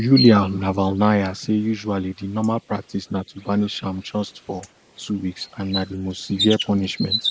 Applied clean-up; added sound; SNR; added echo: neural mask model Resemble Enhance denoiser.